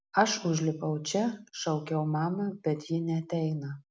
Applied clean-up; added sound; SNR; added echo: none; none; none; none.